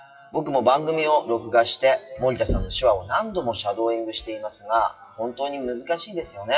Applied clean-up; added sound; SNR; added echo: classical method WPE with log-MMSE.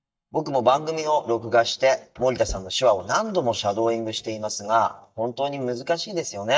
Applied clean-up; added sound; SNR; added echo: neural mask model DeepFilterNet 3.